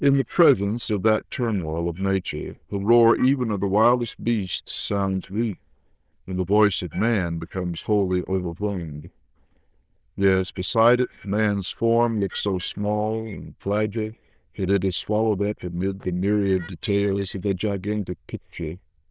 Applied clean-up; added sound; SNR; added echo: neural diffusion model UNIVERSE++.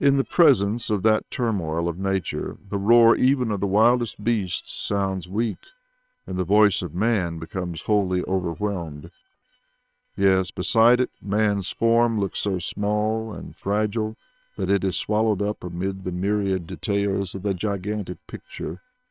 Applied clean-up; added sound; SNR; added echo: neural separator model SepFormer WHAM!.